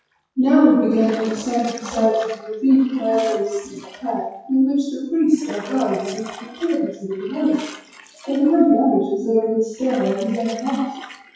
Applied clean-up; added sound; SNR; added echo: classical method WPE with log-MMSE.